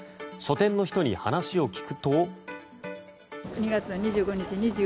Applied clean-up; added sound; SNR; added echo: none; none; none; none.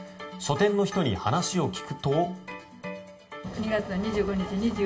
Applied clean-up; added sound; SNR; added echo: none; none; none; reverberation time 0.5 s.